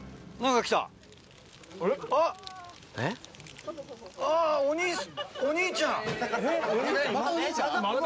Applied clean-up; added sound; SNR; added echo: none; none; none; none.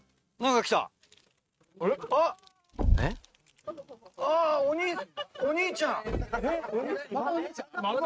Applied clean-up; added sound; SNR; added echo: neural mask model RNNoise.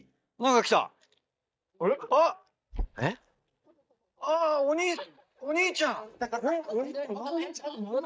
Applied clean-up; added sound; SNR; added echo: neural mask model DeepFilterNet 3.